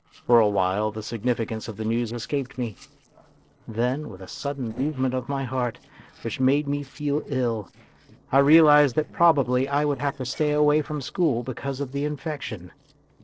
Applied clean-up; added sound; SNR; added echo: neural separator model SepFormer DNS4.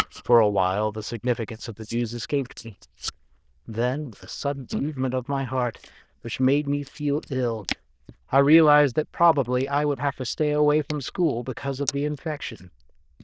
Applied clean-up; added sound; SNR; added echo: neural diffusion model UNIVERSE++.